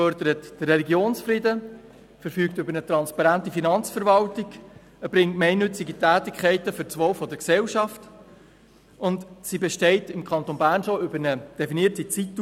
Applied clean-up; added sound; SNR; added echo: none; none; none; none.